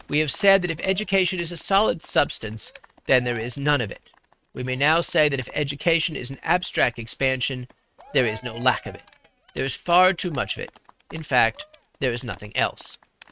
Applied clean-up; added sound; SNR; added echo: neural mask model RNNoise.